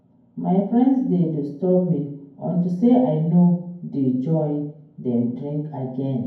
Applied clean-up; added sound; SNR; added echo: none; none; none; reverberation time 0.9 s.